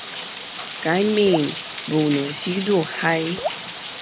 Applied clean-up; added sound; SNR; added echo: none; Raindrop / Drip + Rain; 9 dB; none.